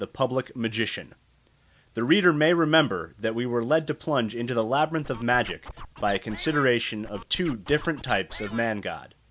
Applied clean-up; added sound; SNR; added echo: none; Scratching (performance technique); 15 dB; none.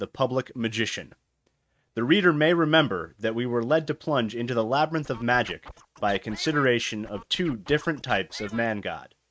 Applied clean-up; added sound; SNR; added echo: neural mask model RNNoise.